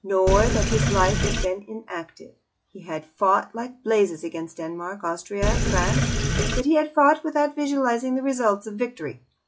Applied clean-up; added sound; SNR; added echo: classical method log-MMSE.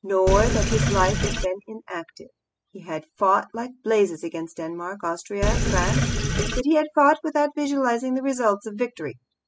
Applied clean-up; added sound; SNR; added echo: classical method spectral subtraction.